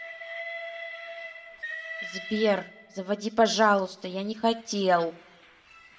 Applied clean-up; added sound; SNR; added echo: none; Train; 13 dB; reverberation time 0.5 s.